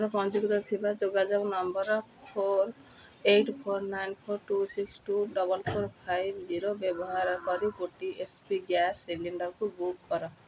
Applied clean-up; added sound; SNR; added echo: none; none; none; none.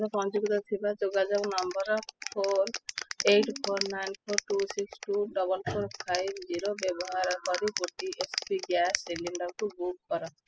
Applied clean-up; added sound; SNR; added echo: classical method spectral subtraction.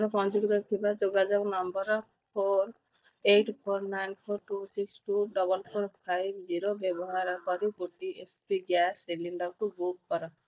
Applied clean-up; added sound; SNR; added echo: neural mask model DeepFilterNet 3.